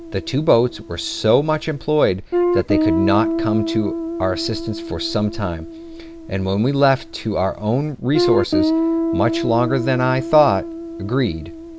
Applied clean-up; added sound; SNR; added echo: none; Guitar; 4 dB; none.